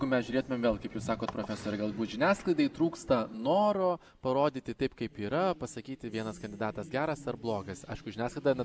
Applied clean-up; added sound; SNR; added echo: none; none; none; none.